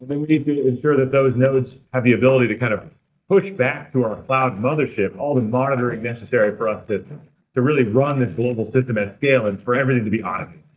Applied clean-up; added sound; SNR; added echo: neural mask model DeepFilterNet 3.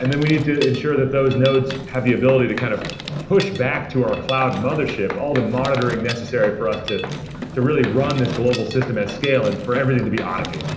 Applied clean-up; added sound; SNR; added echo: none; Mechanisms; 10 dB; reverberation time 1.0 s.